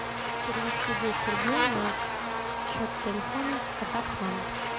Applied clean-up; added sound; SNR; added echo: none; Buzz; -5 dB; none.